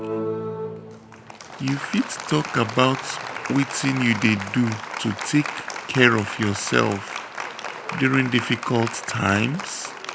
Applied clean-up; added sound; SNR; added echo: none; Applause; 8 dB; none.